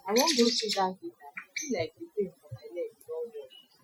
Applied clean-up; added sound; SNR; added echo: classical method Wiener filter.